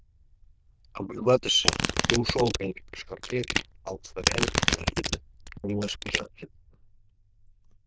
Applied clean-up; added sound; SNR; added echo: neural diffusion model UNIVERSE++.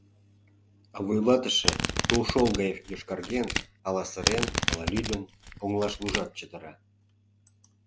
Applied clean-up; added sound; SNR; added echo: none; Domestic sounds, home sounds; 2 dB; none.